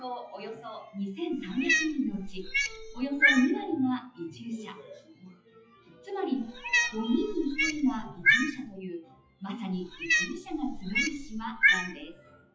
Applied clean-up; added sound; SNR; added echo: classical method WPE with log-MMSE.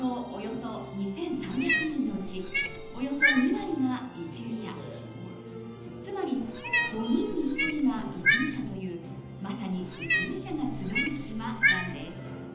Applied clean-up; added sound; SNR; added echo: none; Cat; -2 dB; reverberation time 0.9 s.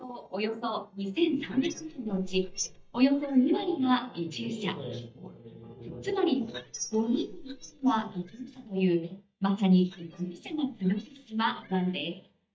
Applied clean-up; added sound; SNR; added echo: neural mask model DeepFilterNet 3.